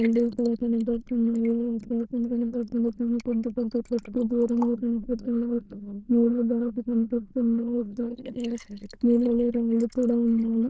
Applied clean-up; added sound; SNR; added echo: neural diffusion model UNIVERSE++.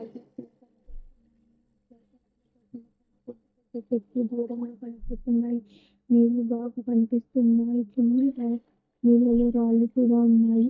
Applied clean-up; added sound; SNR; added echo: neural mask model DeepFilterNet 3.